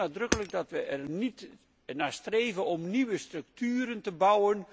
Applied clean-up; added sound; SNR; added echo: none; Hammer; 11 dB; none.